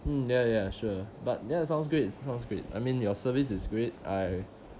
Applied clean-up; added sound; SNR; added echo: none; none; none; none.